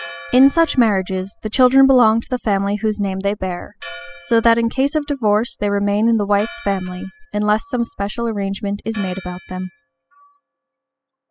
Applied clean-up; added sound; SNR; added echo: classical method spectral subtraction.